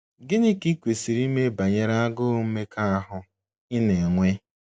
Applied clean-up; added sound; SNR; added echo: none; none; none; none.